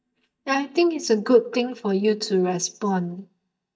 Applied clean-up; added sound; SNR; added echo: neural mask model DeepFilterNet 3.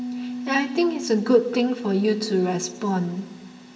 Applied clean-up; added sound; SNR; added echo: none; Piano; 12 dB; reverberation time 2.7 s.